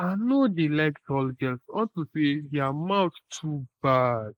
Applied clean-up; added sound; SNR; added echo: neural mask model Resemble Enhance denoiser.